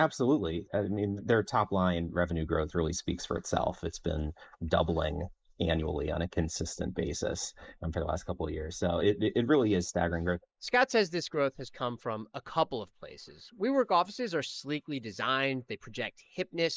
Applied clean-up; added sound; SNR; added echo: neural mask model Resemble Enhance denoiser.